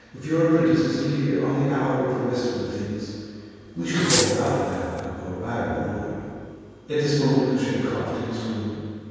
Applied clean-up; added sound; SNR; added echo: none; Fireworks; 6 dB; reverberation time 2.1 s.